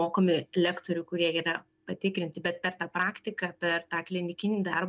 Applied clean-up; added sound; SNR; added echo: none; none; none; none.